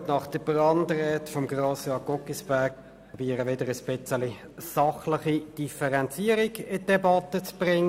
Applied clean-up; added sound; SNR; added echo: none; none; none; none.